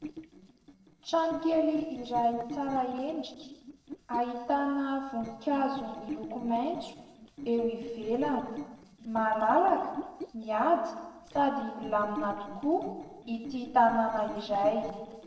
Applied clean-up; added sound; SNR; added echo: neural separator model SepFormer DNS4.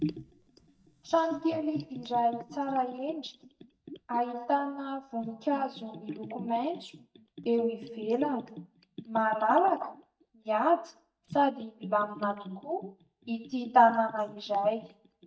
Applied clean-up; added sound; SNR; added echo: neural mask model DeepFilterNet 3.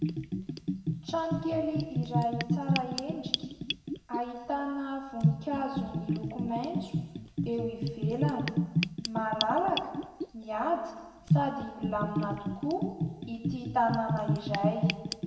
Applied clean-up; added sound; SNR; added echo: none; Bathtub (filling or washing) / Gurgling; -1 dB; reverberation time 1.1 s.